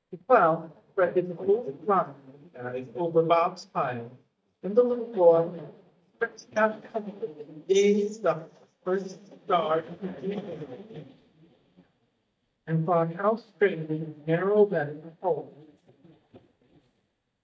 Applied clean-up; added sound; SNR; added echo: neural mask model DeepFilterNet 3.